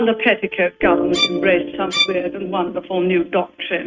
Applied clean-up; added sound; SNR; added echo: neural mask model RNNoise.